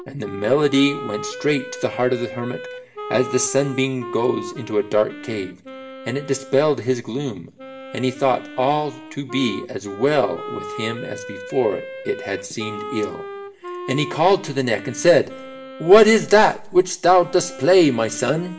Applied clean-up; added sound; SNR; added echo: none; Wind instrument, woodwind instrument; 14 dB; reverberation time 0.5 s.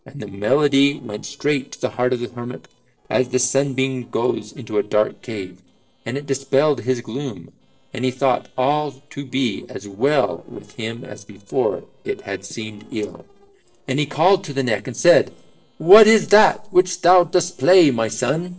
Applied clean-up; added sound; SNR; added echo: neural separator model SepFormer DNS4.